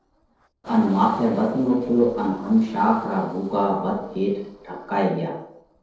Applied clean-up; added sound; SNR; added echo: neural separator model SepFormer DNS4.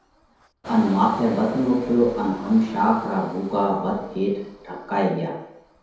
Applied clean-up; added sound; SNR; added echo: none; Engine; 18 dB; reverberation time 0.9 s.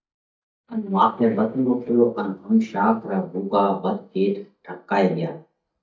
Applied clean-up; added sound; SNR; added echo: neural mask model DeepFilterNet 3.